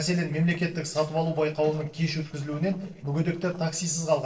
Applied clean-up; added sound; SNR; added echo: neural separator model SepFormer DNS4.